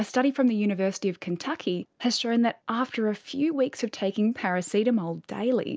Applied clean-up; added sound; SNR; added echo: none; none; none; none.